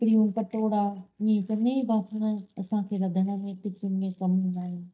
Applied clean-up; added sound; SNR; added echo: neural mask model DeepFilterNet 3.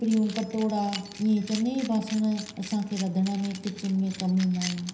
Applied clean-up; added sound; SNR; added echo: none; Keys jangling; 15 dB; reverberation time 0.9 s.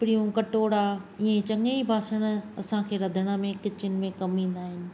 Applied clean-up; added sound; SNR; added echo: none; none; none; none.